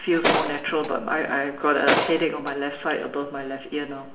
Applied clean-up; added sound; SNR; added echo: none; Tools; 3 dB; reverberation time 1.2 s.